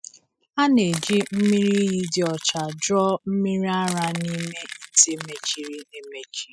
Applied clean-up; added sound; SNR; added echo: classical method spectral subtraction.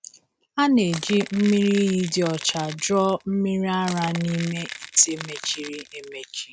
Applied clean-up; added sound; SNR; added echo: none; Crackle / Crushing; 13 dB; none.